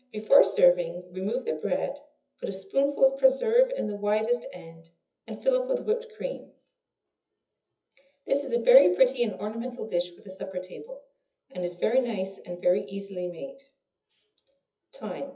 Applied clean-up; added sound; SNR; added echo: classical method WPE with log-MMSE.